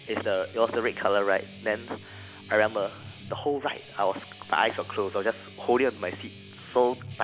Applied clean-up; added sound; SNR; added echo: none; Guitar; 17 dB; none.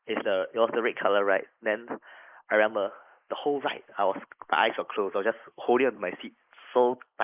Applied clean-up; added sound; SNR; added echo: neural mask model Resemble Enhance denoiser.